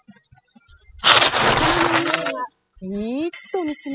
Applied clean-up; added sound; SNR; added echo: classical method spectral subtraction.